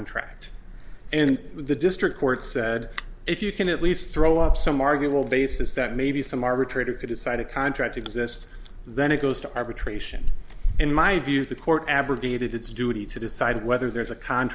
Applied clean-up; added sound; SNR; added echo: none; Chewing, mastication; 4 dB; none.